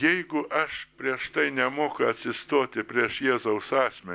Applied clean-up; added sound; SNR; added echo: none; none; none; none.